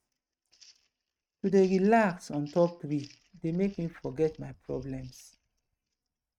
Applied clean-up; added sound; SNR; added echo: neural mask model RNNoise.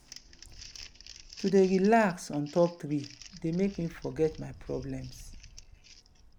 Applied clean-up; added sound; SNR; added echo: none; Wind + Crumpling, crinkling; 18 dB; none.